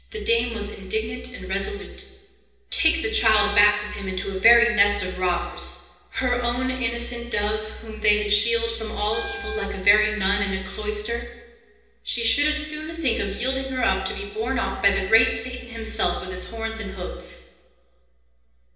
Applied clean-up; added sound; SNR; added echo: none; Wind instrument, woodwind instrument; 12 dB; reverberation time 0.9 s.